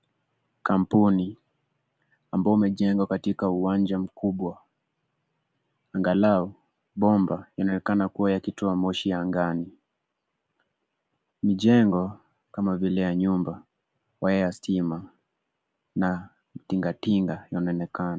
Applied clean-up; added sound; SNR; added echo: none; none; none; none.